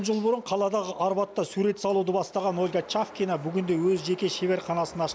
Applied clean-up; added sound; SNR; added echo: none; none; none; none.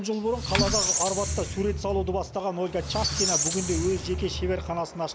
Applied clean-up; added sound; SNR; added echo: none; Squeak + Typing; 1 dB; none.